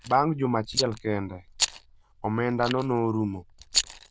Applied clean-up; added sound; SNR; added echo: neural diffusion model UNIVERSE++.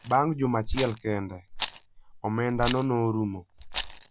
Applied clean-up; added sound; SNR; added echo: none; Rattle; 4 dB; none.